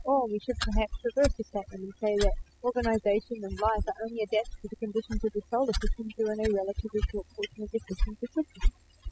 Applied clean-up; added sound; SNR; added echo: classical method spectral subtraction.